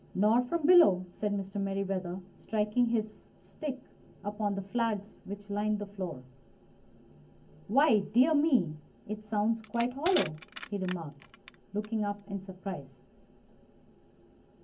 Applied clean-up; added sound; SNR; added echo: none; Crushing; 12 dB; reverberation time 0.3 s.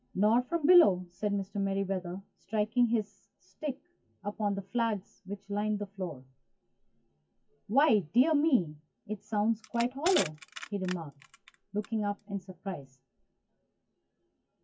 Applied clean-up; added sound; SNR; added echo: classical method WPE with log-MMSE.